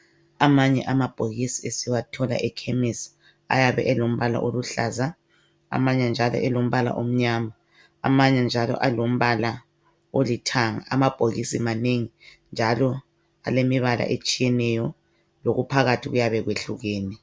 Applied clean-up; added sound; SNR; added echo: none; none; none; none.